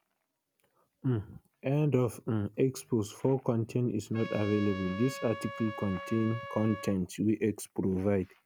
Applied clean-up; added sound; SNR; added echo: none; Trumpet; 12 dB; none.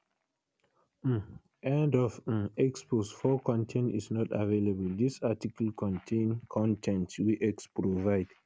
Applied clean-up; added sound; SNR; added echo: none; none; none; none.